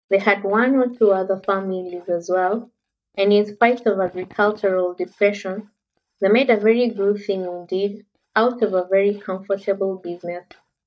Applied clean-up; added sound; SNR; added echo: neural mask model DeepFilterNet 3.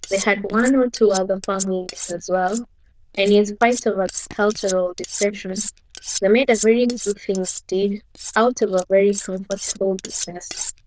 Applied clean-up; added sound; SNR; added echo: neural diffusion model UNIVERSE++.